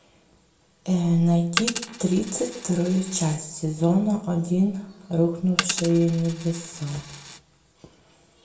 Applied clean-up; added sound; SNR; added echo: none; Coin (dropping); 12 dB; reverberation time 0.6 s.